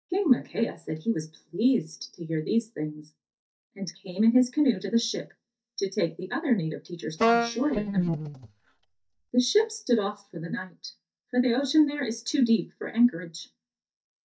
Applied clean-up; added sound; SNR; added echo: neural mask model DeepFilterNet 3.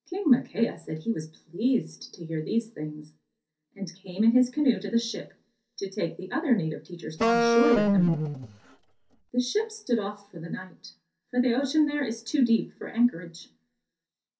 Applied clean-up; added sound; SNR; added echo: none; Wind instrument, woodwind instrument; -3 dB; reverberation time 0.3 s.